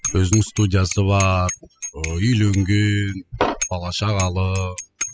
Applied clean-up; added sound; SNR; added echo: classical method spectral subtraction.